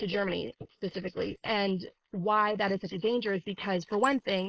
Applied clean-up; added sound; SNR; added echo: neural mask model Resemble Enhance denoiser.